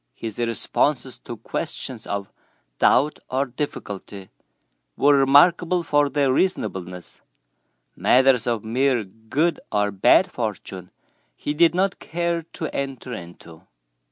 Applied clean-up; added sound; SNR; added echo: none; none; none; none.